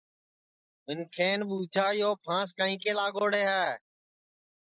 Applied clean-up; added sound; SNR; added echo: neural mask model Resemble Enhance denoiser.